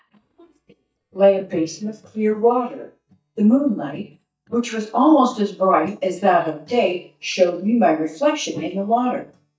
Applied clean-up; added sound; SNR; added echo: neural mask model DeepFilterNet 3.